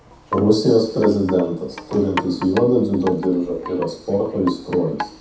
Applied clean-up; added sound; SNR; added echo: none; Wind chime; 13 dB; reverberation time 0.7 s.